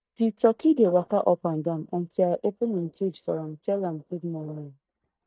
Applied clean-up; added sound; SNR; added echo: neural mask model DeepFilterNet 3.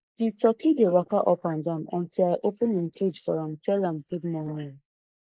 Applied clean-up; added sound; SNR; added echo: neural mask model Resemble Enhance denoiser.